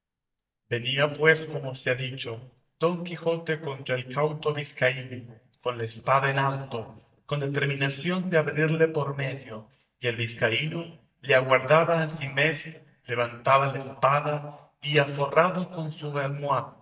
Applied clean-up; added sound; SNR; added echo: neural mask model DeepFilterNet 3.